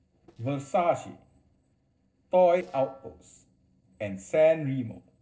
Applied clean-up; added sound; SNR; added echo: neural separator model SepFormer DNS4.